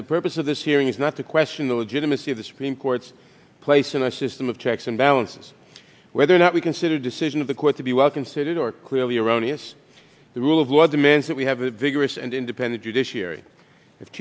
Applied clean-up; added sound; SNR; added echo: none; none; none; none.